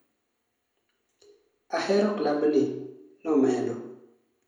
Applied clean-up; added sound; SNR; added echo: none; none; none; reverberation time 0.7 s.